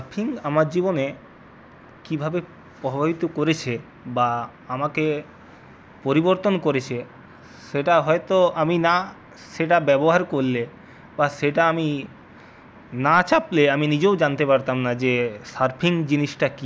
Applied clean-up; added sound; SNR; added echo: none; none; none; none.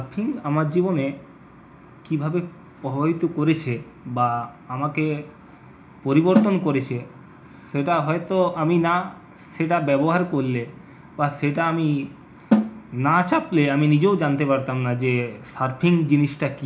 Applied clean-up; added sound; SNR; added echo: none; Snare drum; -2 dB; reverberation time 0.4 s.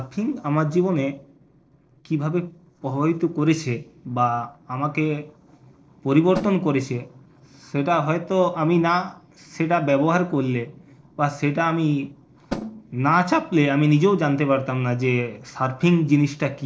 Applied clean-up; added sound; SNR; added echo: neural separator model SepFormer DNS4.